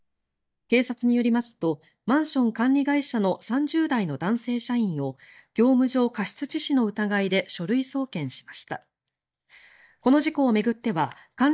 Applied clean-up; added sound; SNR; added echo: neural mask model DeepFilterNet 3.